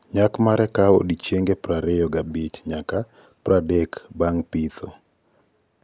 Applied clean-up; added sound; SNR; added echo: none; none; none; none.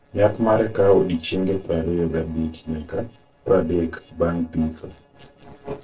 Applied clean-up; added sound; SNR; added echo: neural separator model SepFormer DNS4.